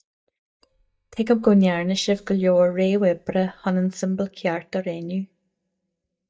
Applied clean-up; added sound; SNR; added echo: neural mask model DeepFilterNet 3.